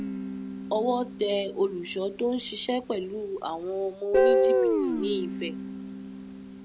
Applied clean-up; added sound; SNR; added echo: none; Guitar; -2 dB; none.